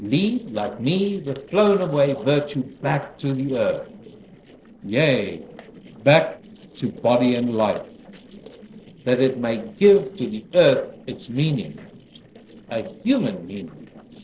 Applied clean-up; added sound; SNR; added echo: neural separator model SepFormer DNS4.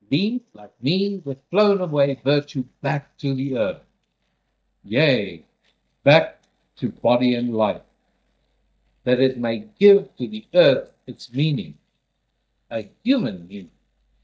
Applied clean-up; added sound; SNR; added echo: neural mask model DeepFilterNet 3.